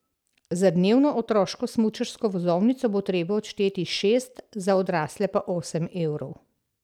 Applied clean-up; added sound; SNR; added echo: none; none; none; none.